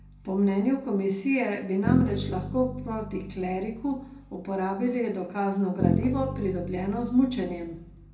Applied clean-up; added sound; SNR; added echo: none; Bass guitar; 6 dB; reverberation time 0.3 s.